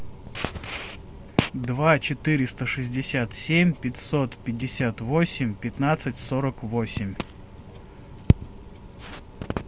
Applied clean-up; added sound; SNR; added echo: none; none; none; none.